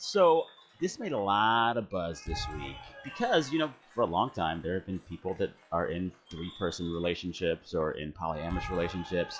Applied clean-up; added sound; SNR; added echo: classical method log-MMSE.